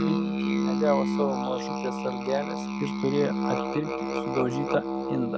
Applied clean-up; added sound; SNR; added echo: none; Musical instrument; -2 dB; none.